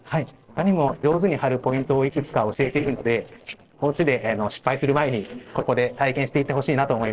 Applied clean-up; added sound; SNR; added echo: neural separator model SepFormer DNS4.